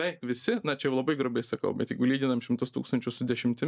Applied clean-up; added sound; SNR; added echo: neural mask model Resemble Enhance denoiser.